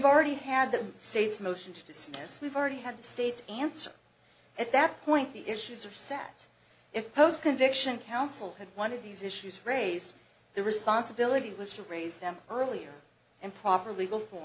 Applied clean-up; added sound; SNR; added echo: none; none; none; none.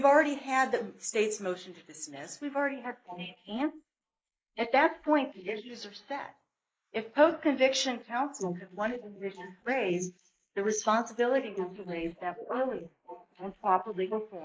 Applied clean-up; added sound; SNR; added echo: neural mask model Resemble Enhance denoiser.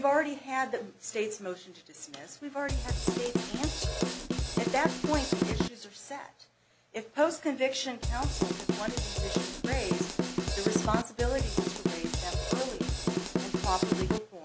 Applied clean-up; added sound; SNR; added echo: none; Drum / Drum kit; -4 dB; none.